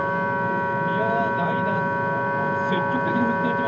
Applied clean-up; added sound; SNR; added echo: none; Wind instrument, woodwind instrument; -3 dB; reverberation time 0.3 s.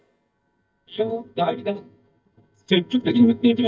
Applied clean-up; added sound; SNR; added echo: neural mask model DeepFilterNet 3.